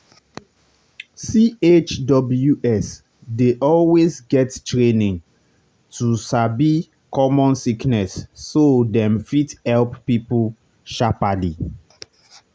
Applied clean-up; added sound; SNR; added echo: none; none; none; none.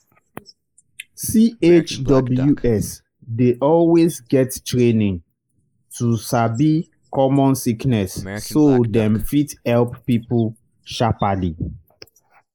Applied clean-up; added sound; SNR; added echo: neural mask model Resemble Enhance denoiser.